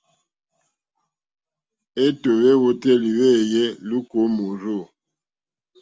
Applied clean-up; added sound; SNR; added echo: none; none; none; none.